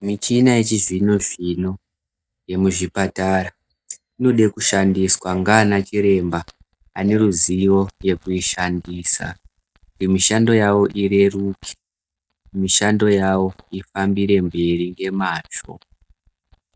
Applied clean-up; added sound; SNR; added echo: neural mask model DeepFilterNet 3.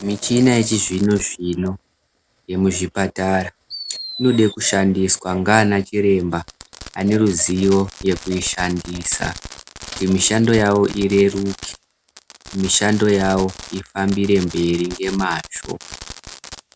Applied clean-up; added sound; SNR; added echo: none; Fireworks; 18 dB; none.